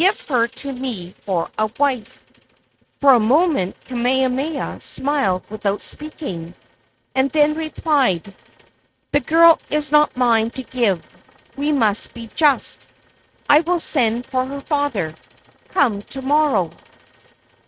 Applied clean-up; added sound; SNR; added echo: neural mask model RNNoise.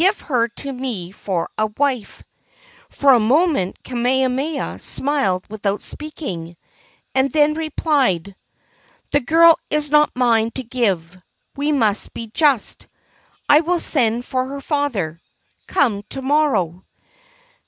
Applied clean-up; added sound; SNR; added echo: none; none; none; none.